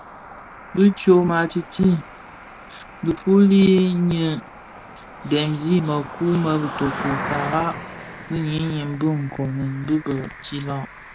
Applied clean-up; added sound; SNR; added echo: none; Cricket; 14 dB; none.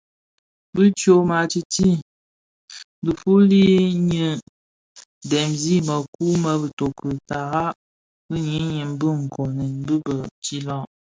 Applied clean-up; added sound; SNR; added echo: none; none; none; none.